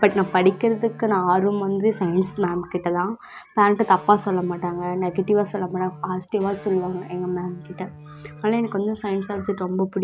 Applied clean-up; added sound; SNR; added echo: none; Electric guitar; 18 dB; none.